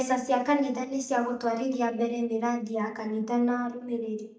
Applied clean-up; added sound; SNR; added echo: neural mask model DeepFilterNet 3.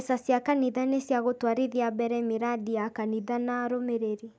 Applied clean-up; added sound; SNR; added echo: none; none; none; none.